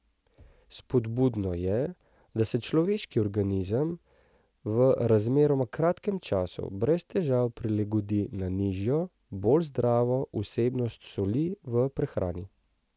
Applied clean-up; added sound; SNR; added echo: none; none; none; none.